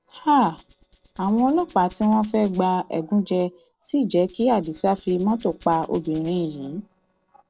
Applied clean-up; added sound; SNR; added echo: neural separator model SepFormer DNS4.